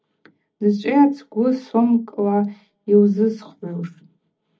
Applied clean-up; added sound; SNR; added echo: none; none; none; reverberation time 0.4 s.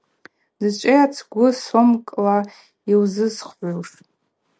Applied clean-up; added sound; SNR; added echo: none; none; none; none.